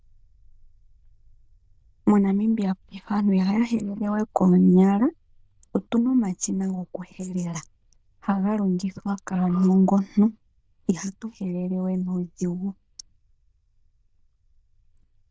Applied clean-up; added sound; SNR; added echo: neural diffusion model UNIVERSE++.